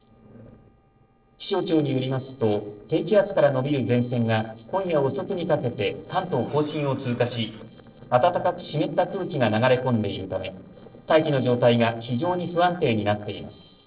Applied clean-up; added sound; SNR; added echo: neural separator model SepFormer DNS4.